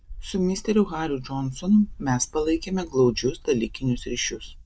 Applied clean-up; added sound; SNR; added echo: neural mask model DeepFilterNet 3.